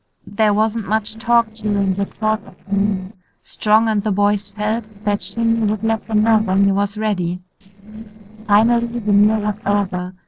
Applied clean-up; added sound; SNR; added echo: neural separator model SepFormer DNS4.